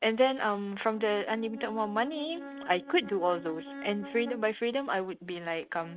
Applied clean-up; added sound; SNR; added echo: neural mask model RNNoise.